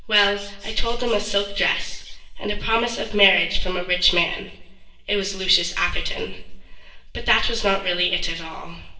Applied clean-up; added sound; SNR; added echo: neural separator model SepFormer DNS4.